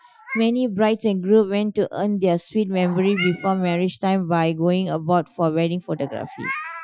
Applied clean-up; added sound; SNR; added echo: classical method Wiener filter.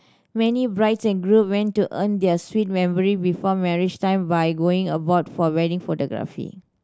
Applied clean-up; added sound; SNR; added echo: none; none; none; none.